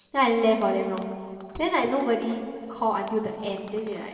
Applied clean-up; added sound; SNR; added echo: neural separator model SepFormer DNS4.